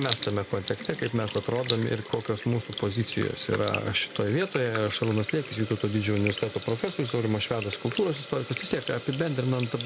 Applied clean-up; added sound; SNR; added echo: none; Sink (filling or washing) / Water tap, faucet; 10 dB; none.